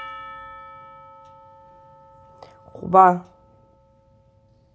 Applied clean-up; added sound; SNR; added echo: none; Percussion; 19 dB; none.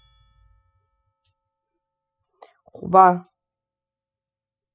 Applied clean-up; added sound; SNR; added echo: classical method spectral subtraction.